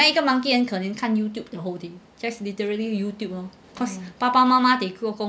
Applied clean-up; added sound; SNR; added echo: none; none; none; none.